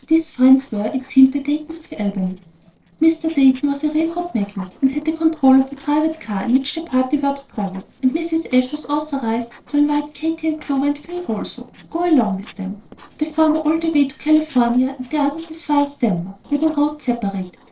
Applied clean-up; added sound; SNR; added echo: neural separator model SepFormer DNS4.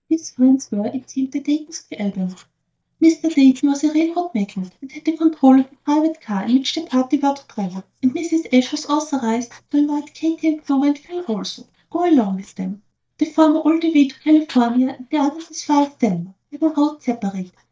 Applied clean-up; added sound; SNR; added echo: neural mask model DeepFilterNet 3.